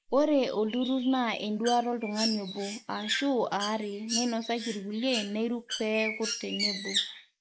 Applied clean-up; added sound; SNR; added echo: neural mask model Resemble Enhance denoiser.